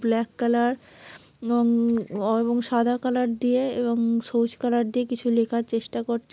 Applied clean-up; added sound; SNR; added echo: none; none; none; none.